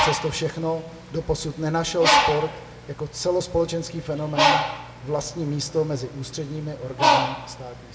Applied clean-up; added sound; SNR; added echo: none; Bird; -1 dB; reverberation time 0.9 s.